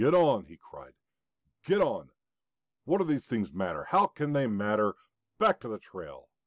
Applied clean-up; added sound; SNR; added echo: none; none; none; none.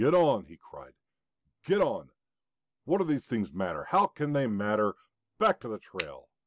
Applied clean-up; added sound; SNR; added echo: none; Finger snapping; 9 dB; none.